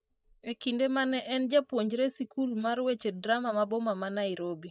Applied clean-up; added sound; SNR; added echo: neural mask model DeepFilterNet 3.